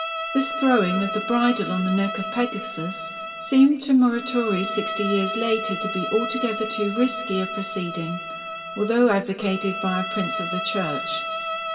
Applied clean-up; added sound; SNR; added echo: none; Bowed string instrument; 6 dB; reverberation time 2.8 s.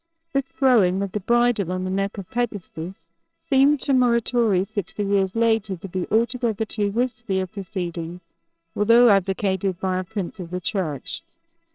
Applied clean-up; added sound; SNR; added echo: neural separator model SepFormer WHAMR!.